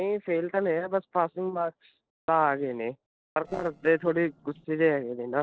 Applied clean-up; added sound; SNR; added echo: neural separator model SepFormer DNS4.